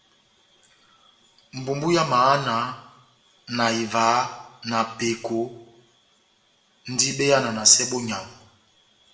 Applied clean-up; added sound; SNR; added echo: none; none; none; reverberation time 0.7 s.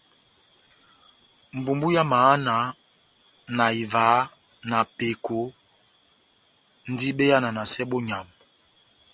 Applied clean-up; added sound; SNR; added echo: none; none; none; none.